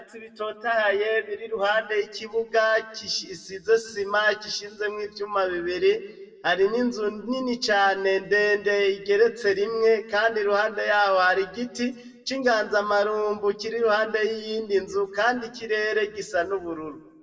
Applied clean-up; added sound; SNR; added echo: none; none; none; reverberation time 0.8 s.